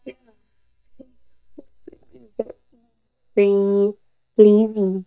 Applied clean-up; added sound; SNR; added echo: neural mask model DeepFilterNet 3.